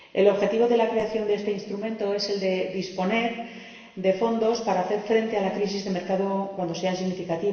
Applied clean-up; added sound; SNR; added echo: none; none; none; reverberation time 1.2 s.